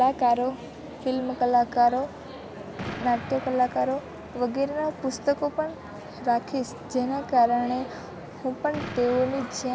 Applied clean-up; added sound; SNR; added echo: none; Explosion; 18 dB; none.